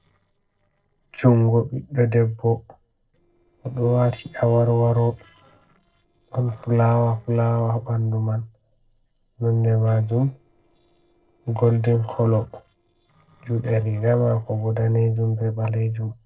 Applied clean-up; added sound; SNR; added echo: neural separator model SepFormer DNS4.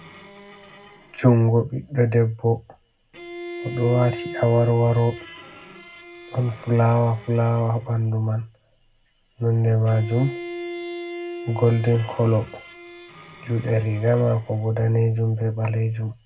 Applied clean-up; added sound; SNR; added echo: none; Bowed string instrument; 16 dB; reverberation time 0.3 s.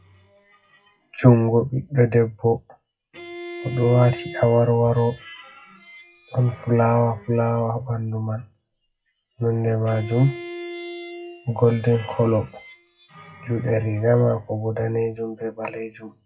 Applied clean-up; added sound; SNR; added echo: classical method WPE with log-MMSE.